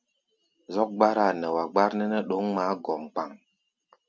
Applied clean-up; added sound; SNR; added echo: none; none; none; none.